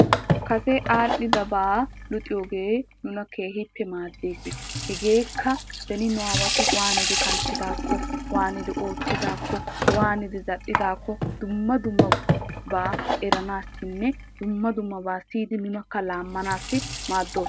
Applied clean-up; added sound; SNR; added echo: none; Sink (filling or washing) / Water tap, faucet; 0 dB; none.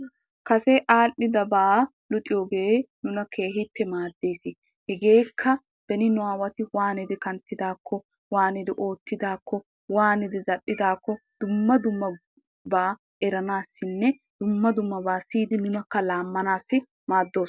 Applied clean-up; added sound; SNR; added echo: none; none; none; none.